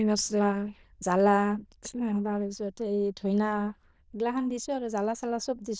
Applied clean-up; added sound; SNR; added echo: neural diffusion model UNIVERSE++.